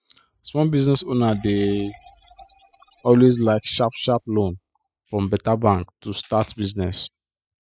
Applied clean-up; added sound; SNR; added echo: classical method spectral subtraction.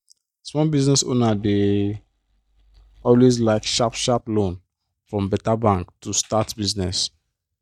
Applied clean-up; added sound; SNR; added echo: neural mask model DeepFilterNet 3.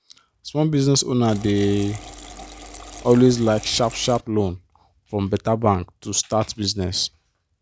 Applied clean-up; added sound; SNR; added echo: none; Liquid; 13 dB; none.